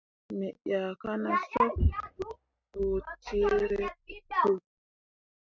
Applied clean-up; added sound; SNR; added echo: neural mask model RNNoise.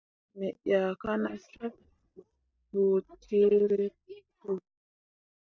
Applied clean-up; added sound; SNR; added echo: neural mask model DeepFilterNet 3.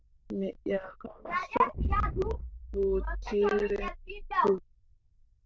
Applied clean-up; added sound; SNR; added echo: neural diffusion model UNIVERSE++.